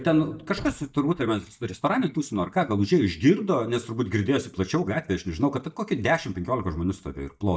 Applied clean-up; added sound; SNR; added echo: neural mask model DeepFilterNet 3.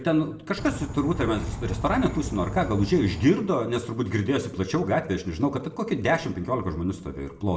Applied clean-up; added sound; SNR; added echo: none; Insect; 7 dB; reverberation time 0.5 s.